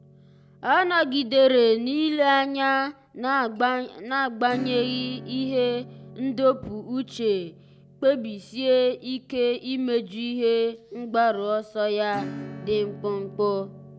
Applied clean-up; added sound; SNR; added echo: none; Acoustic guitar / Strum; 18 dB; none.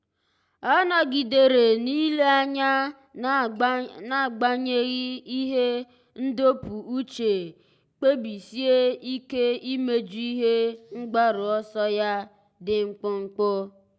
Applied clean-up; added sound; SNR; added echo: none; none; none; none.